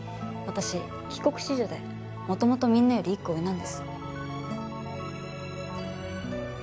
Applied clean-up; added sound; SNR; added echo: none; Telephone; 15 dB; none.